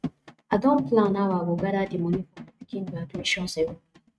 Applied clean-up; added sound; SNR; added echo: neural mask model RNNoise.